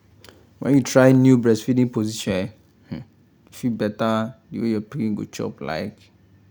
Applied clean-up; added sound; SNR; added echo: none; none; none; none.